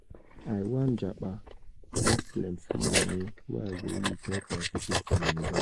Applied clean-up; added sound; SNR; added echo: neural mask model Resemble Enhance denoiser.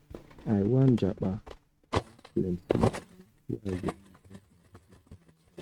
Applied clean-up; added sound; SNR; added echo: neural mask model RNNoise.